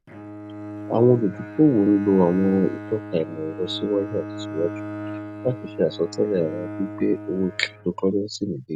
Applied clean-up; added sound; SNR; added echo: none; Bowed string instrument; 12 dB; none.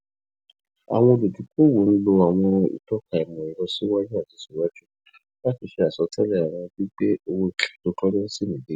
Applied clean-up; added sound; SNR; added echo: none; none; none; none.